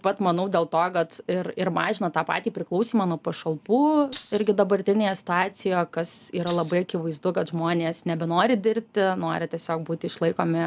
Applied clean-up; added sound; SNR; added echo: none; Rattle (instrument); -3 dB; none.